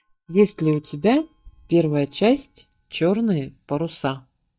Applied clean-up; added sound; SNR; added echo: neural mask model DeepFilterNet 3.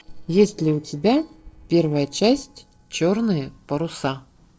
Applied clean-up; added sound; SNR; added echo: neural separator model SepFormer DNS4.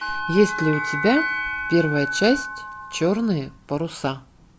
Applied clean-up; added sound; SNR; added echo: none; Bell; 5 dB; none.